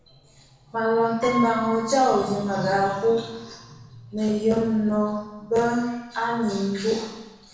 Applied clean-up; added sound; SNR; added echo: none; Piano; 16 dB; reverberation time 1.0 s.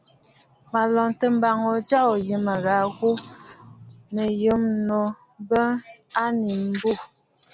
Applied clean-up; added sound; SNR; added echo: none; none; none; none.